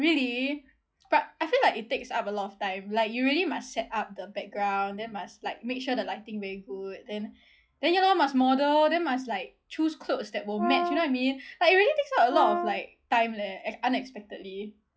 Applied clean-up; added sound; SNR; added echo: classical method log-MMSE.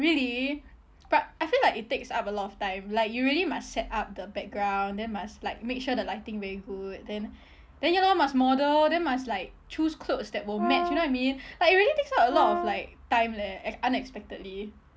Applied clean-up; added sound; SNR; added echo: none; Brass instrument; 4 dB; none.